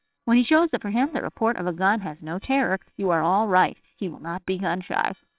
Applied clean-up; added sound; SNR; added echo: neural separator model SepFormer WHAMR!.